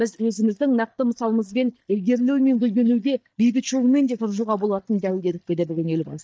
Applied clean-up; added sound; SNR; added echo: neural mask model DeepFilterNet 3.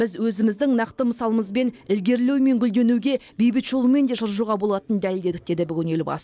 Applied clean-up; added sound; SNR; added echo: none; none; none; none.